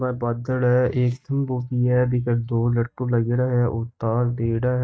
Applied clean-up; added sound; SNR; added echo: neural mask model DeepFilterNet 3.